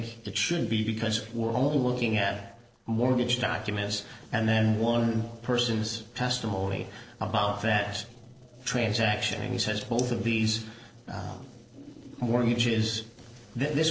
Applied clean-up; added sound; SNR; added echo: neural separator model SepFormer DNS4.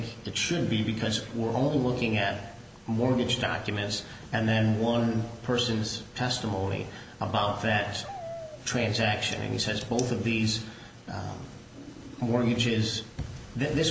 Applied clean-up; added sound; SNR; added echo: none; Dog; 17 dB; none.